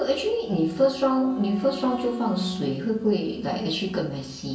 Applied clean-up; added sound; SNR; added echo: none; Wind instrument, woodwind instrument; 18 dB; reverberation time 0.3 s.